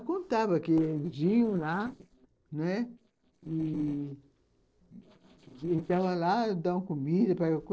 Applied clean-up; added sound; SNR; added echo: neural separator model SepFormer DNS4.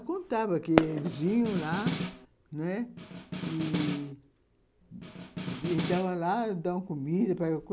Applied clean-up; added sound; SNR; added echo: none; Snare drum + Fireworks; 2 dB; none.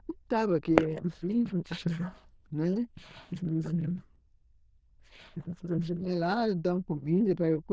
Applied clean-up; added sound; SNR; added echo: neural diffusion model UNIVERSE++.